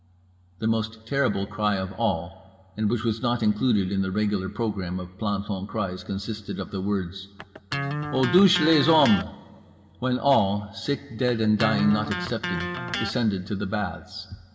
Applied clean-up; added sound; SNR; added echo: none; Electric guitar; 7 dB; reverberation time 1.5 s.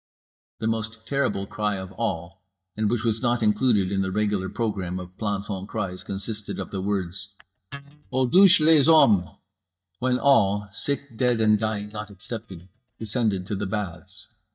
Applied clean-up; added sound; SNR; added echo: neural mask model DeepFilterNet 3.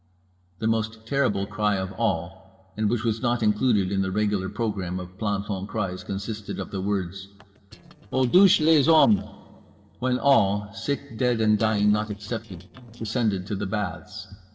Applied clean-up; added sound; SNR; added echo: neural separator model SepFormer DNS4.